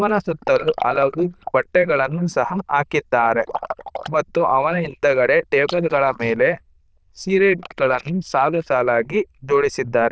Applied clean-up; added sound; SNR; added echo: neural diffusion model UNIVERSE++.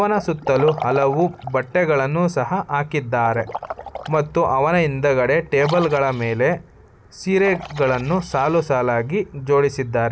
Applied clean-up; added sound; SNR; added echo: none; Liquid; 16 dB; none.